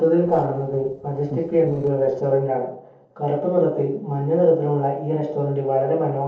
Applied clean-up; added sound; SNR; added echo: neural separator model SepFormer DNS4.